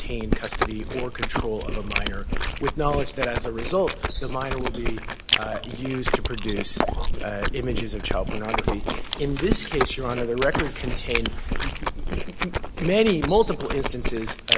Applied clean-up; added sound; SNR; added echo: none; Chewing, mastication; -1 dB; none.